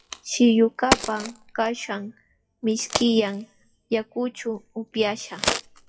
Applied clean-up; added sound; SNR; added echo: classical method WPE with log-MMSE.